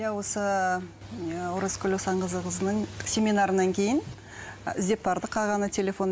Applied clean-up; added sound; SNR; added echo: none; none; none; none.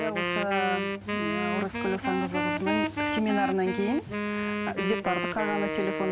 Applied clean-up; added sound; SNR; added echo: none; Wind instrument, woodwind instrument; 0 dB; none.